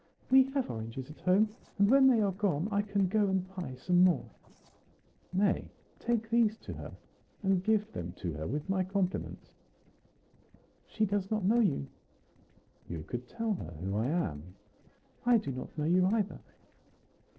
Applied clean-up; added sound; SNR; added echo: neural separator model SepFormer DNS4.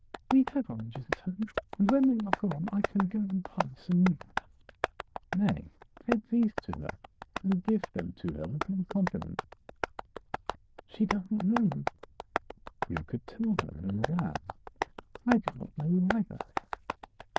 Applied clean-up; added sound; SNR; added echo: neural diffusion model UNIVERSE++.